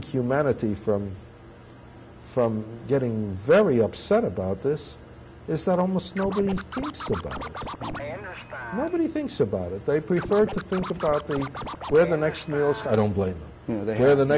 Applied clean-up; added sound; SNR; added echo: none; Scratching (performance technique); 11 dB; none.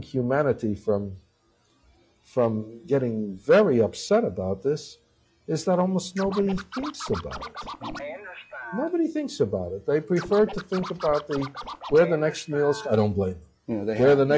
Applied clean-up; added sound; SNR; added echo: classical method log-MMSE.